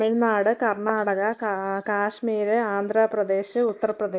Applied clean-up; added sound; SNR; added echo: neural mask model Resemble Enhance denoiser.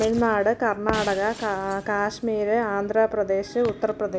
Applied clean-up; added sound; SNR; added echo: none; Shatter; 19 dB; none.